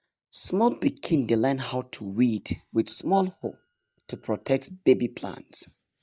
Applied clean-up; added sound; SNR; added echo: neural mask model DeepFilterNet 3.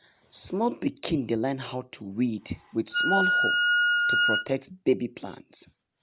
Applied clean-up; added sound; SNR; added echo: none; Wind instrument, woodwind instrument; -5 dB; none.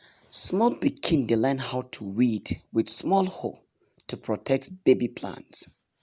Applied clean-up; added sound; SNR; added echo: none; none; none; none.